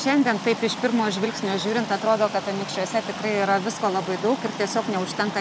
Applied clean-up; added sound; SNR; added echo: none; none; none; none.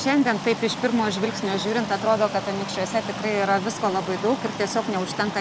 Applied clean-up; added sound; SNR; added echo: none; Race car, auto racing / Accelerating, revving, vroom; 15 dB; none.